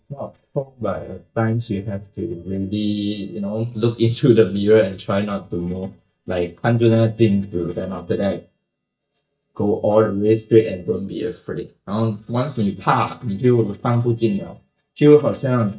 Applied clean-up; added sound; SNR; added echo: neural mask model DeepFilterNet 3.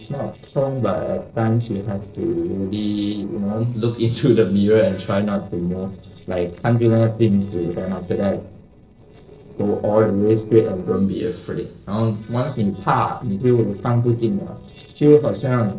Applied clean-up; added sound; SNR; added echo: neural separator model SepFormer DNS4.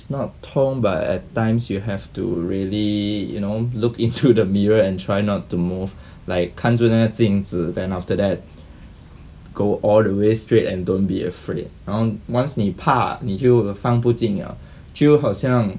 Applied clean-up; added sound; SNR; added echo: none; none; none; none.